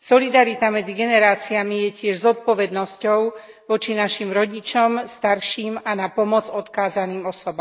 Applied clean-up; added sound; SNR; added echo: neural mask model Resemble Enhance denoiser.